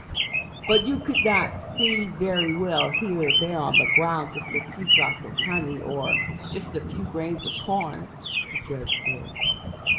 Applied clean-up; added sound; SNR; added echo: none; Bird; -4 dB; reverberation time 0.4 s.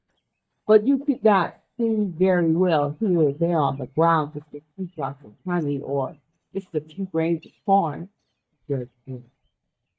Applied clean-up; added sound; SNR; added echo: neural mask model DeepFilterNet 3.